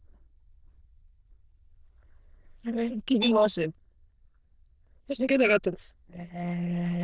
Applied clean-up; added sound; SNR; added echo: neural diffusion model UNIVERSE++.